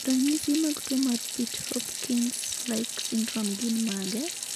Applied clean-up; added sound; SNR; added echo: none; Sink (filling or washing) / Water tap, faucet; 5 dB; none.